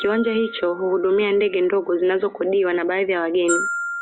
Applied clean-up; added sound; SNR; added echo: none; Glockenspiel; 11 dB; none.